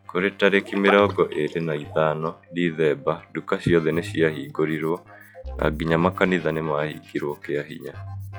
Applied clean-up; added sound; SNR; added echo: classical method log-MMSE.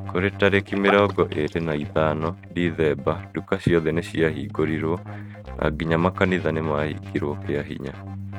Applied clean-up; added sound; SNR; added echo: neural mask model RNNoise.